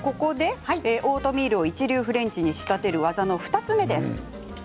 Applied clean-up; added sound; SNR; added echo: none; none; none; none.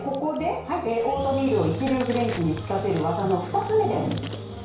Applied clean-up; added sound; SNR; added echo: none; Engine / Drill; 10 dB; reverberation time 0.6 s.